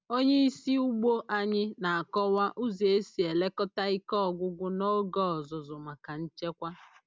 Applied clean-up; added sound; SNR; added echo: none; none; none; none.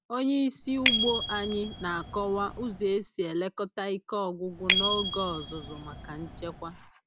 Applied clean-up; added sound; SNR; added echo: none; Bicycle bell; 0 dB; none.